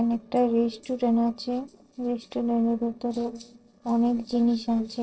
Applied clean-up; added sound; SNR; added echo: neural separator model SepFormer DNS4.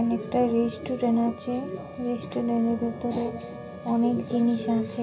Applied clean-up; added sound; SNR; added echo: none; Siren; 18 dB; reverberation time 0.4 s.